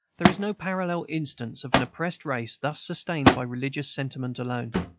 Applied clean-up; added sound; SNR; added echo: classical method log-MMSE.